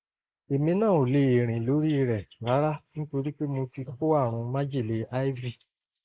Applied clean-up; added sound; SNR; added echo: neural mask model Resemble Enhance denoiser.